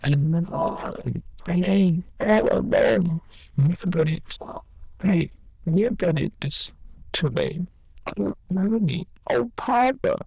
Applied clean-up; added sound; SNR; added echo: neural diffusion model UNIVERSE++.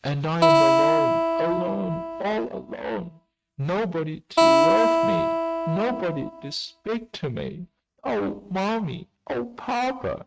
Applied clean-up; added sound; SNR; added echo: neural mask model RNNoise.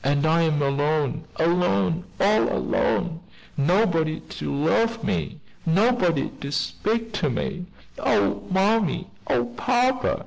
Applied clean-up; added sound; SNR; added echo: none; none; none; none.